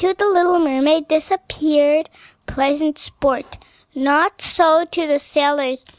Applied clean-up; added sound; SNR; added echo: none; none; none; none.